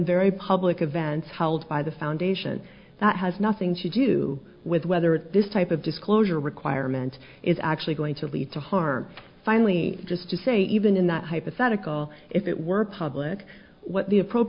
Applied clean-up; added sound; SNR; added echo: none; none; none; none.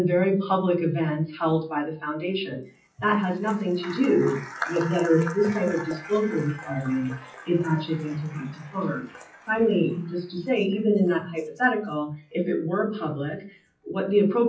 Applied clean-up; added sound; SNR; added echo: classical method WPE with log-MMSE.